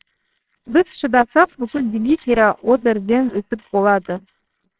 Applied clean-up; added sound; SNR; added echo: neural separator model SepFormer WHAMR!.